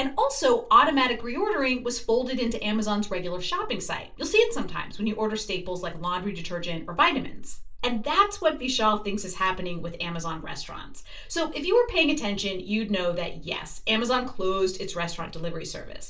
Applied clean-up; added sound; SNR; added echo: none; none; none; reverberation time 0.2 s.